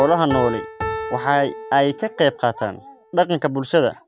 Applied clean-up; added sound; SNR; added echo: none; Piano; 11 dB; none.